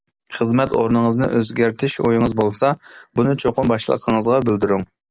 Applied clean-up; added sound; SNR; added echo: none; none; none; none.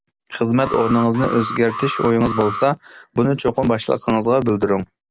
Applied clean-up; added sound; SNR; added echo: none; Alarm; 10 dB; none.